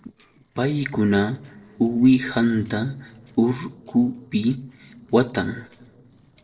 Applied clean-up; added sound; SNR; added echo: neural separator model SepFormer DNS4.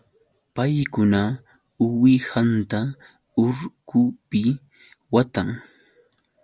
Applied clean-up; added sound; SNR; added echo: none; none; none; none.